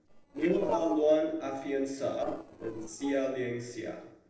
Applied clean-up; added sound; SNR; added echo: neural separator model SepFormer DNS4.